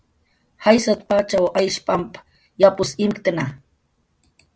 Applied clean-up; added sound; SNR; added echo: none; none; none; none.